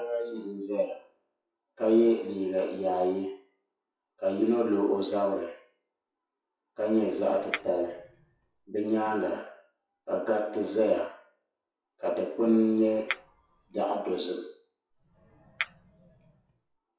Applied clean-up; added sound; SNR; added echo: classical method WPE with log-MMSE.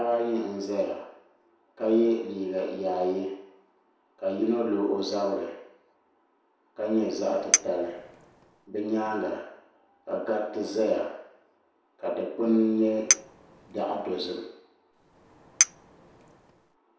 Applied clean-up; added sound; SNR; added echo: none; Chink, clink; 2 dB; reverberation time 0.7 s.